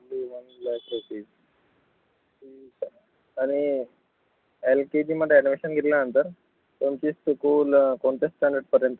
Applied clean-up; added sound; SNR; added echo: none; none; none; none.